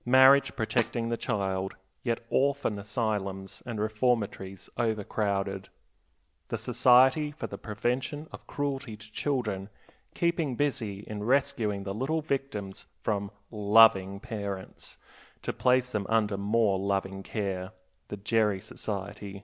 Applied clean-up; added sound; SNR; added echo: none; Snare drum; 13 dB; none.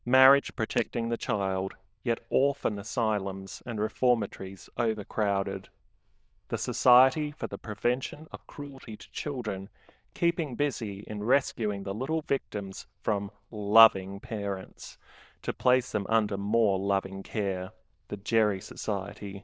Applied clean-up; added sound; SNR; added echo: neural diffusion model UNIVERSE++.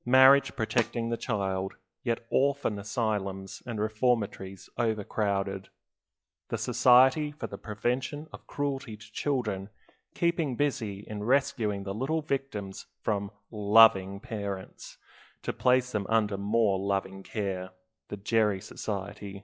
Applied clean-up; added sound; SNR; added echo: classical method log-MMSE.